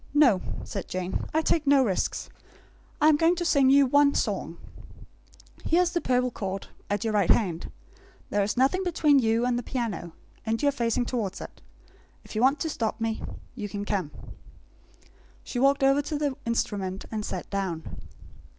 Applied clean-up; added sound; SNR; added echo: none; none; none; none.